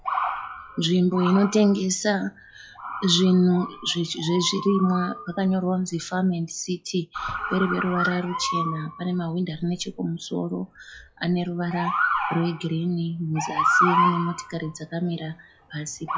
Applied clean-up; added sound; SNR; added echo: classical method log-MMSE.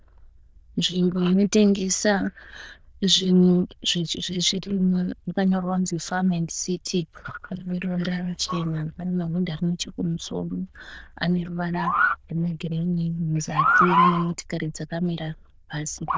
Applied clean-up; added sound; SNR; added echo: neural diffusion model UNIVERSE++.